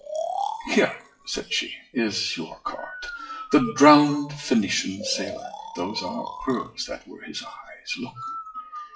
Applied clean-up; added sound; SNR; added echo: classical method WPE with log-MMSE.